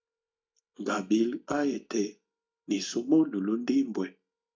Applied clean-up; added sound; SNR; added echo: neural mask model DeepFilterNet 3.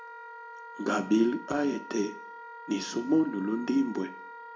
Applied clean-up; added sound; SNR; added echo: none; Wind instrument, woodwind instrument; 14 dB; reverberation time 0.4 s.